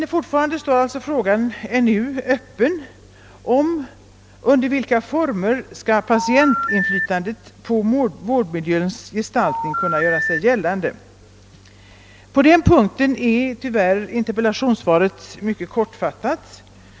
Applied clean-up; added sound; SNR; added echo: none; Telephone; 2 dB; none.